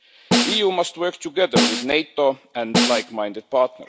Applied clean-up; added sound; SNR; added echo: none; Snare drum; 1 dB; none.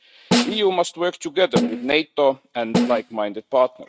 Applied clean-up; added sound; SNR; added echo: neural mask model RNNoise.